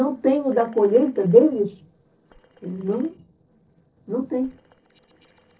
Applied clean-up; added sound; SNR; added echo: neural separator model SepFormer DNS4.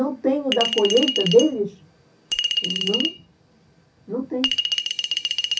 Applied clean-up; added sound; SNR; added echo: none; Chink, clink; 2 dB; reverberation time 0.3 s.